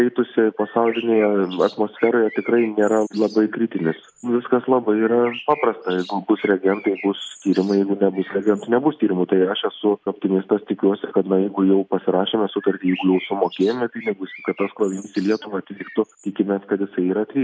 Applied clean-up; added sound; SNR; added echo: none; Bird; 19 dB; none.